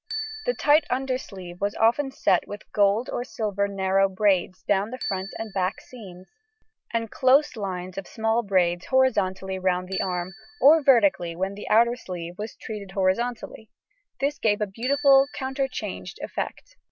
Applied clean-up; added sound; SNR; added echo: none; Bicycle bell; 18 dB; none.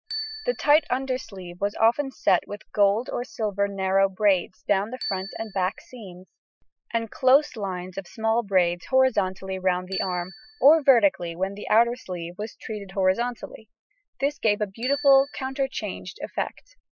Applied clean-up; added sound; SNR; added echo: classical method spectral subtraction.